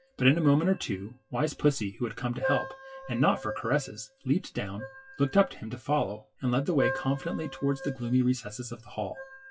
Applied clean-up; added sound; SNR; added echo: classical method WPE with log-MMSE.